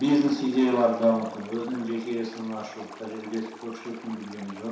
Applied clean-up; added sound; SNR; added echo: none; Stream; 18 dB; reverberation time 0.7 s.